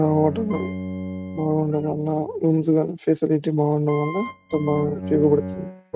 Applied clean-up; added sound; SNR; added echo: neural mask model RNNoise.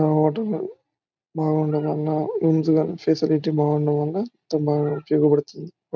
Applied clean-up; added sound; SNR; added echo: none; none; none; none.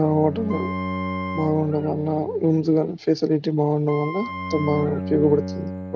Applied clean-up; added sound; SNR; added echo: none; Bowed string instrument + Wind instrument, woodwind instrument; 8 dB; none.